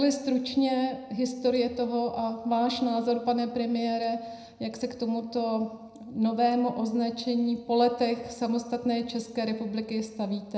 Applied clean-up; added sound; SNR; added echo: none; none; none; reverberation time 0.7 s.